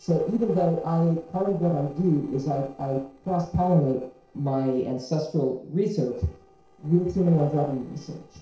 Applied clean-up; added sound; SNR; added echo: neural separator model SepFormer DNS4.